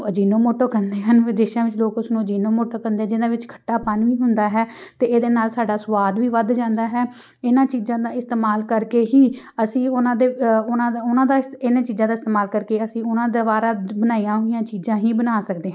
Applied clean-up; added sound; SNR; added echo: neural mask model Resemble Enhance denoiser.